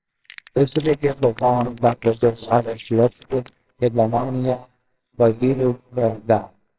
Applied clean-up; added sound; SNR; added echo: neural separator model SepFormer WHAMR!.